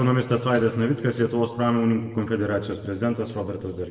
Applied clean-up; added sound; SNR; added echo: neural separator model SepFormer DNS4.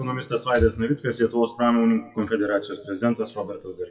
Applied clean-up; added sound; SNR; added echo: classical method WPE with log-MMSE.